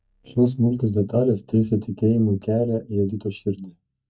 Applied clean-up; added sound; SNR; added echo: neural mask model DeepFilterNet 3.